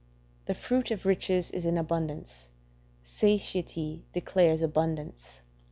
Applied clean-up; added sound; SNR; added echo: none; none; none; none.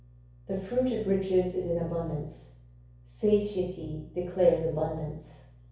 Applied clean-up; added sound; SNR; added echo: none; none; none; reverberation time 0.6 s.